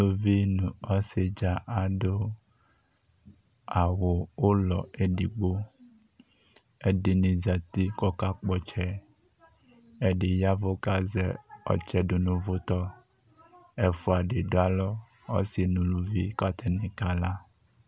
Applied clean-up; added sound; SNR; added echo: none; none; none; none.